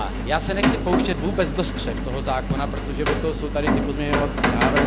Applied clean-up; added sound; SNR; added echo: none; Rain; -3 dB; none.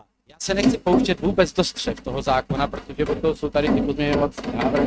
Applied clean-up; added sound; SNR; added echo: neural mask model RNNoise.